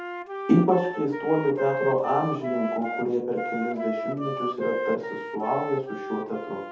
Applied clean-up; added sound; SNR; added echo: none; Wind instrument, woodwind instrument; 6 dB; reverberation time 0.6 s.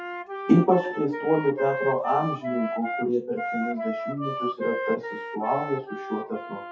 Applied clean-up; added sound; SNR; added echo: classical method WPE with log-MMSE.